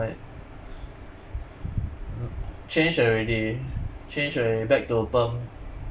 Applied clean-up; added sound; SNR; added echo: none; none; none; none.